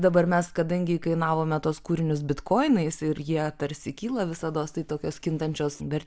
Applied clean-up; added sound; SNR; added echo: none; none; none; none.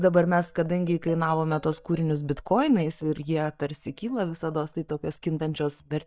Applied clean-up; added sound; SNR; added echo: neural mask model DeepFilterNet 3.